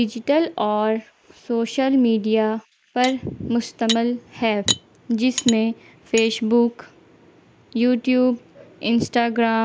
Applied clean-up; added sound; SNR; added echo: neural mask model Resemble Enhance denoiser.